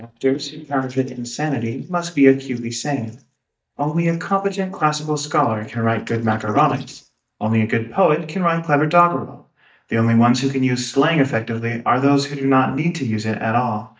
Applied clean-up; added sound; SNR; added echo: neural mask model DeepFilterNet 3.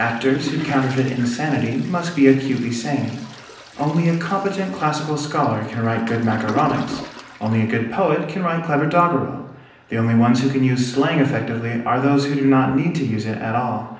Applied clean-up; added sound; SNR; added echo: none; Toilet flush; 17 dB; reverberation time 0.8 s.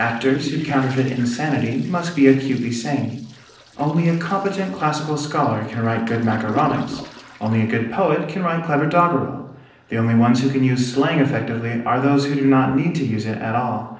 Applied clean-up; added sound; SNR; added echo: neural separator model SepFormer DNS4.